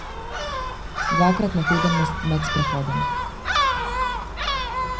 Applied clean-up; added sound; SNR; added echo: none; Gull, seagull; -1 dB; reverberation time 0.4 s.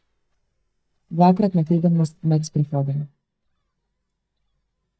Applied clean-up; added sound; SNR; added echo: neural mask model DeepFilterNet 3.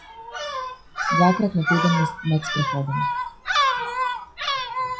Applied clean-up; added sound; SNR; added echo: classical method WPE with log-MMSE.